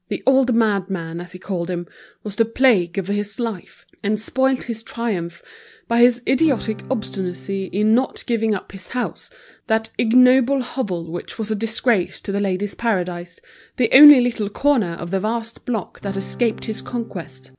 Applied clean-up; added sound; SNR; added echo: none; Acoustic guitar / Strum; 15 dB; none.